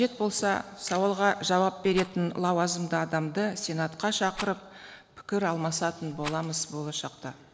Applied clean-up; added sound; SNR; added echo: none; Rattle; 15 dB; none.